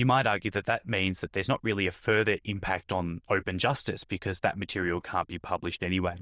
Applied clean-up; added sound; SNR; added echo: neural diffusion model UNIVERSE++.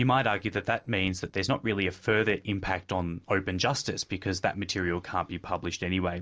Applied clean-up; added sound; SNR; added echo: neural separator model SepFormer DNS4.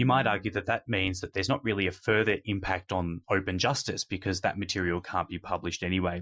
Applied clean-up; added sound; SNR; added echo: classical method Wiener filter.